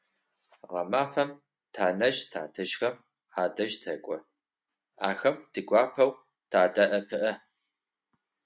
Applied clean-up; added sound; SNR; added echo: none; none; none; none.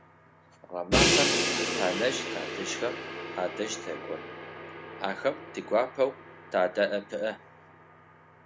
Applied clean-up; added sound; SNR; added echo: none; Crash cymbal; 0 dB; none.